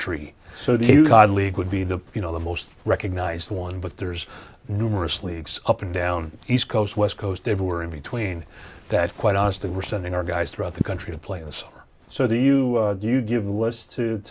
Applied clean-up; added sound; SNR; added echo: none; none; none; none.